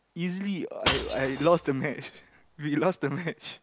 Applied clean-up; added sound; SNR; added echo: none; Shatter / Crushing; 7 dB; none.